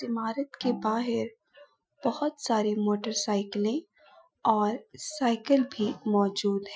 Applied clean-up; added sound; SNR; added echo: classical method Wiener filter.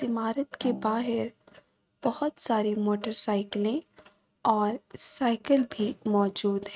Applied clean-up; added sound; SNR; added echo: neural mask model RNNoise.